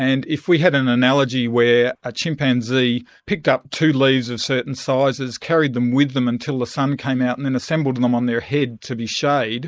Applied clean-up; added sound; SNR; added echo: neural mask model Resemble Enhance denoiser.